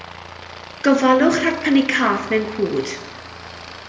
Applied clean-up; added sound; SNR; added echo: none; Aircraft; 16 dB; reverberation time 0.8 s.